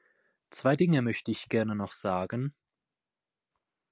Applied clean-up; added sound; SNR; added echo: none; none; none; none.